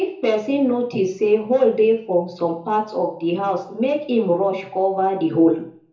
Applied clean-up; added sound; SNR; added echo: none; none; none; reverberation time 0.6 s.